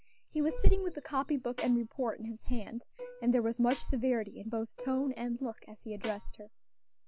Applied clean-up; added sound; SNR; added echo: none; Plucked string instrument + Snare drum; 20 dB; none.